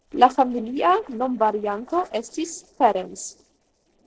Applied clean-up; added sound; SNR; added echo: neural separator model SepFormer DNS4.